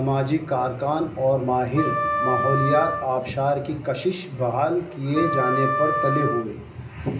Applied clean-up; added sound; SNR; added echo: none; Wind instrument, woodwind instrument; 3 dB; reverberation time 0.5 s.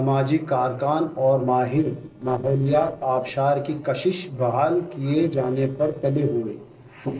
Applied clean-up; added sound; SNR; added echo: neural separator model SepFormer DNS4.